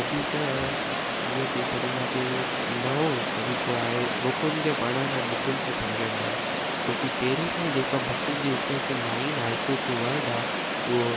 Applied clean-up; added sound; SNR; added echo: none; Water; -2 dB; none.